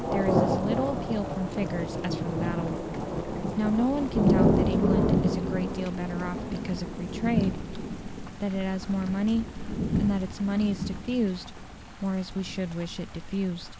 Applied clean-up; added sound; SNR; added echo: none; Thunder / Rain; -1 dB; none.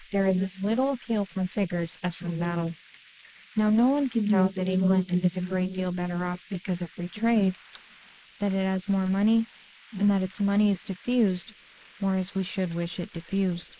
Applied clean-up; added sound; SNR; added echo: neural mask model Resemble Enhance denoiser.